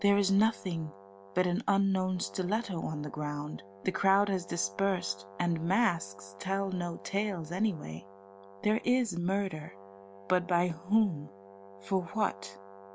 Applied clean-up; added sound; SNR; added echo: none; Brass instrument; 20 dB; none.